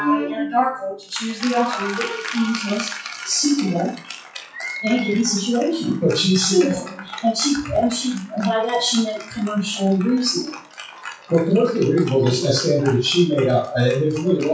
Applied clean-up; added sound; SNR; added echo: classical method WPE with log-MMSE.